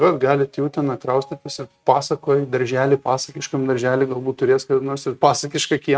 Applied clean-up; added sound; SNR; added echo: neural mask model RNNoise.